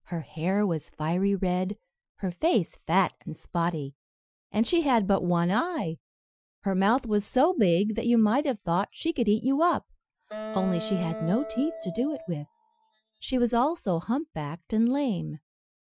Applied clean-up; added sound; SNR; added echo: classical method Wiener filter.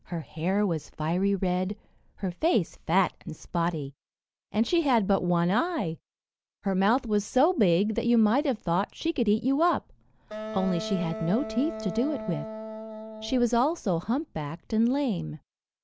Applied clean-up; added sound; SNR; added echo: none; Wind instrument, woodwind instrument; 9 dB; none.